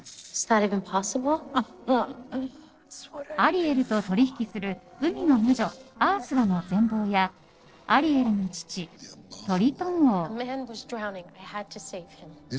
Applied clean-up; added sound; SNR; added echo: neural separator model SepFormer DNS4.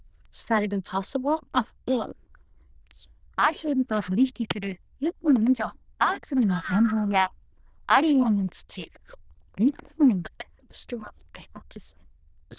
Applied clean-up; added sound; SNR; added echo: neural diffusion model UNIVERSE++.